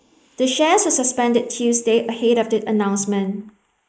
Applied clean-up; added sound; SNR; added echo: neural mask model Resemble Enhance denoiser.